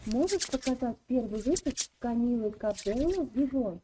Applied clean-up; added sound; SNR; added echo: neural mask model RNNoise.